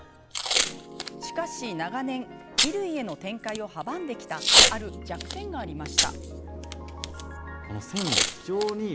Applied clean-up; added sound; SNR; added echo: none; Packing tape, duct tape / Tearing; -5 dB; none.